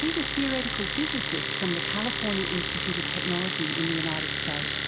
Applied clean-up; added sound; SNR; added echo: none; Domestic sounds, home sounds; -1 dB; none.